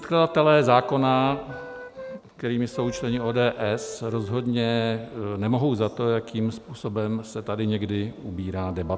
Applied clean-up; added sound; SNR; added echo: none; Wind instrument, woodwind instrument; 17 dB; none.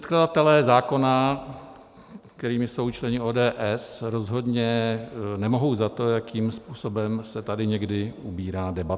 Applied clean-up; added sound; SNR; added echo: none; none; none; none.